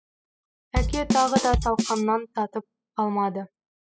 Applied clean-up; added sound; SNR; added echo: classical method spectral subtraction.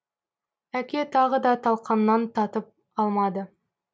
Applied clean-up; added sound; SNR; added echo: none; none; none; none.